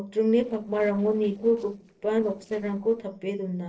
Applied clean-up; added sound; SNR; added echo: neural separator model SepFormer DNS4.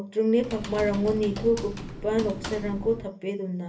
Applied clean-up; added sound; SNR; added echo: none; Typing; 11 dB; reverberation time 0.3 s.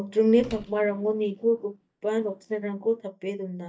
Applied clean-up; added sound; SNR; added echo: neural mask model DeepFilterNet 3.